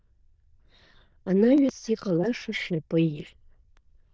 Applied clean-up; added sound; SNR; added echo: neural diffusion model UNIVERSE++.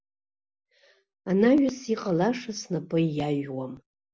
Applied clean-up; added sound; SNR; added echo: none; none; none; none.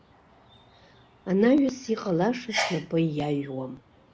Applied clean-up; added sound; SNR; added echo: none; Sneeze; 12 dB; none.